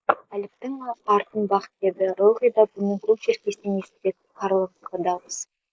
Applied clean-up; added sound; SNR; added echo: neural mask model Resemble Enhance denoiser.